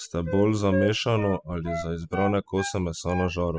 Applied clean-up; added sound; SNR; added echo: classical method spectral subtraction.